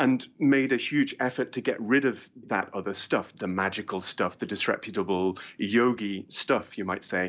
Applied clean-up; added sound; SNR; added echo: none; none; none; none.